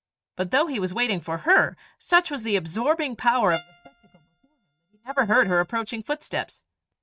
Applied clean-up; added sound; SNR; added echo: neural mask model RNNoise.